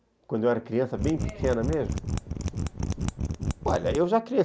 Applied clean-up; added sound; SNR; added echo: none; Mechanisms; 2 dB; none.